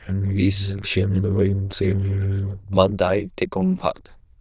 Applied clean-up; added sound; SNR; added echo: neural diffusion model UNIVERSE++.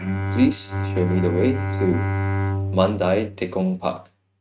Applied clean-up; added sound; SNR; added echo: neural mask model RNNoise.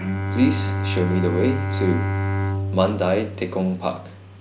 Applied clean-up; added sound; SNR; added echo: none; Bowed string instrument; 1 dB; none.